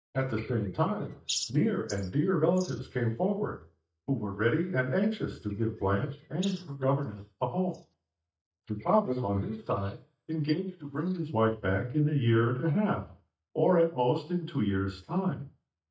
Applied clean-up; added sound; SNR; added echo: neural mask model DeepFilterNet 3.